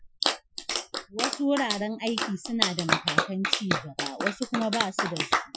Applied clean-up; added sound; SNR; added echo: classical method Wiener filter.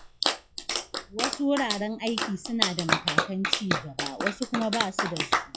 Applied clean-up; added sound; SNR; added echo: classical method log-MMSE.